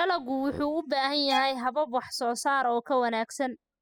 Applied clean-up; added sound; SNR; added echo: classical method spectral subtraction.